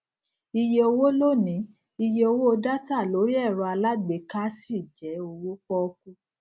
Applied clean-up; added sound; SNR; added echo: none; none; none; none.